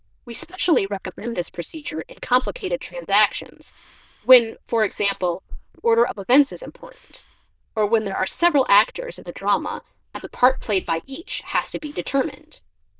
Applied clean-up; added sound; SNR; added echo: neural diffusion model UNIVERSE++.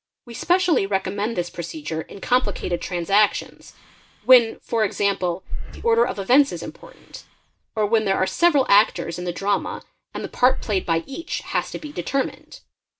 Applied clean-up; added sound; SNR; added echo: none; Breathing; 7 dB; none.